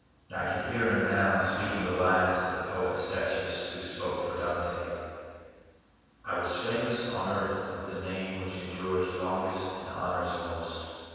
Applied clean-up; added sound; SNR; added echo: none; none; none; reverberation time 2.1 s.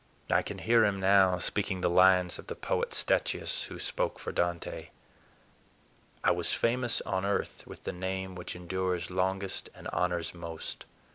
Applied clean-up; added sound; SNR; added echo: none; none; none; none.